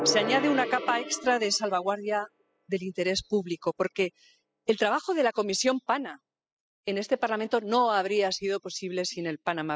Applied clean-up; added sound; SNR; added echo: classical method spectral subtraction.